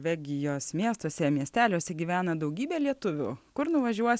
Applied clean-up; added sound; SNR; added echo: none; none; none; none.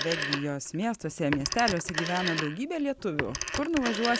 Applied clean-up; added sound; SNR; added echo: none; Telephone; 4 dB; none.